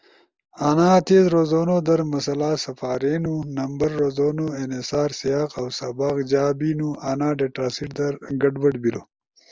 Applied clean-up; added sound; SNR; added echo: none; none; none; none.